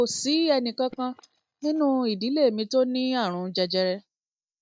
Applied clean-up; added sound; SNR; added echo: neural mask model DeepFilterNet 3.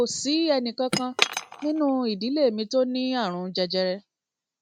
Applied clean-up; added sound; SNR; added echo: neural mask model RNNoise.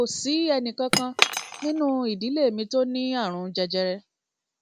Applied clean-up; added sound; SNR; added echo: none; Cutlery, silverware / Chink, clink; 3 dB; none.